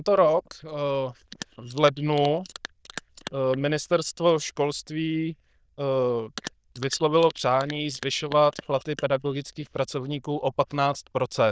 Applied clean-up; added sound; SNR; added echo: neural diffusion model UNIVERSE++.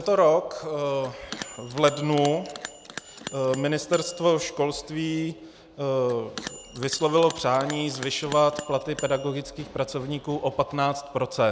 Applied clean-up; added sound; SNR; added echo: none; Bell; 15 dB; none.